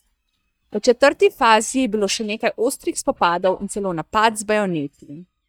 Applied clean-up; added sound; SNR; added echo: neural mask model DeepFilterNet 3.